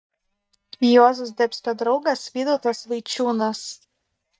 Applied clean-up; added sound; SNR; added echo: neural mask model DeepFilterNet 3.